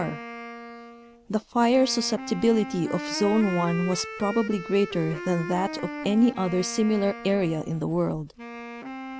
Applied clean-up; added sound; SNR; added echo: none; Wind instrument, woodwind instrument; 11 dB; none.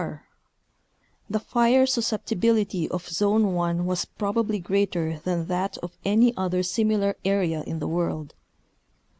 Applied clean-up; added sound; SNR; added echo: none; none; none; none.